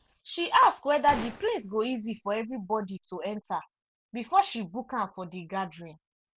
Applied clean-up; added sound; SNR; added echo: none; Gunshot, gunfire; 16 dB; none.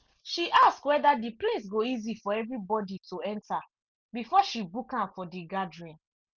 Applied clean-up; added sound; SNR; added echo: none; none; none; none.